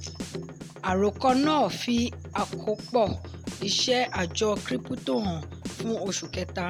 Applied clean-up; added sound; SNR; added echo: none; Drum kit; 10 dB; none.